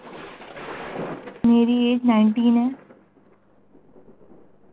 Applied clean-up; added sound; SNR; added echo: none; Thunder; 17 dB; none.